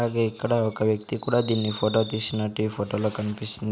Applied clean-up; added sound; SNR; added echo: none; Fireworks; 11 dB; none.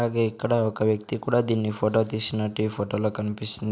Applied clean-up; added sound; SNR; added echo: none; none; none; none.